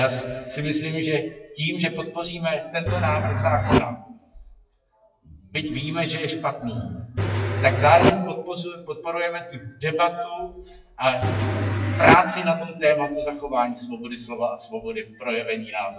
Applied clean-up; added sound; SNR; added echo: classical method WPE with log-MMSE.